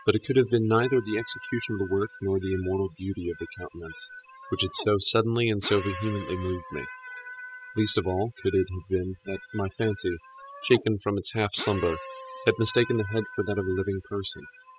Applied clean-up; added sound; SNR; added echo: classical method spectral subtraction.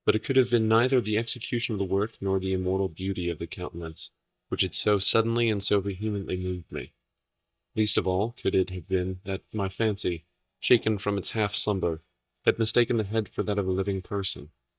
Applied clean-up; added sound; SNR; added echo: neural mask model DeepFilterNet 3.